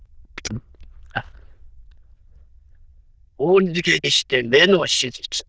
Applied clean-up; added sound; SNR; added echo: neural diffusion model UNIVERSE++.